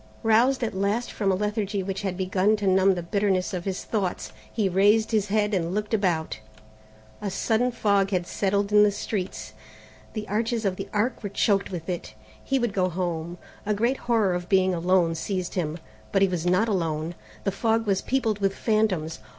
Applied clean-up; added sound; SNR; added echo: none; none; none; none.